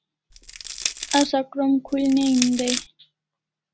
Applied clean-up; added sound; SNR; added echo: none; Crushing; 6 dB; none.